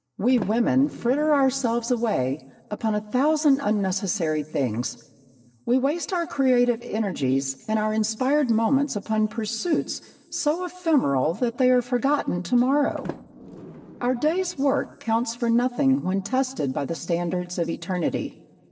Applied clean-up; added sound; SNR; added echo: neural separator model SepFormer DNS4.